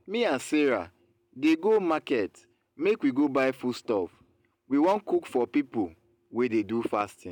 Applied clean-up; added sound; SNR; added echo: none; none; none; none.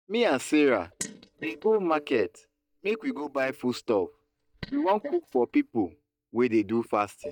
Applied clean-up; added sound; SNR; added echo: neural mask model DeepFilterNet 3.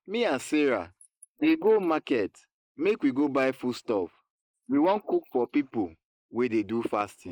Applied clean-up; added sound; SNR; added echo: neural mask model Resemble Enhance denoiser.